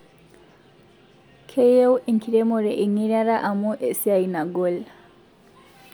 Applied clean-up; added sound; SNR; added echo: none; none; none; none.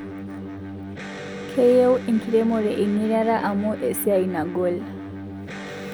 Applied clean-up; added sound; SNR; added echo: none; Electric guitar; 10 dB; none.